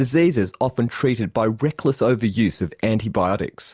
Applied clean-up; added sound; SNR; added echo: none; none; none; none.